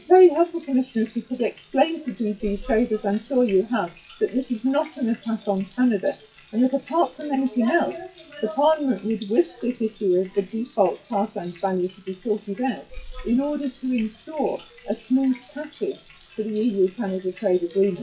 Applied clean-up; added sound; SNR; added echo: classical method WPE with log-MMSE.